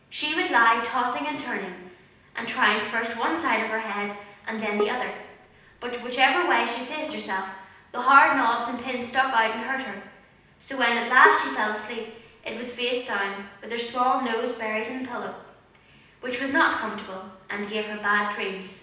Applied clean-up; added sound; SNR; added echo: none; Bowed string instrument; 8 dB; reverberation time 0.9 s.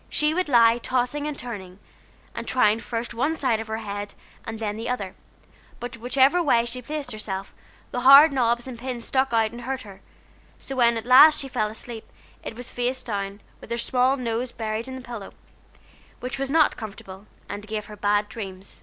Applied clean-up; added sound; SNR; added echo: none; none; none; none.